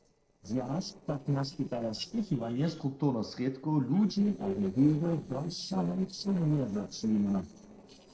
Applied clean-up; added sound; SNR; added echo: neural separator model SepFormer DNS4.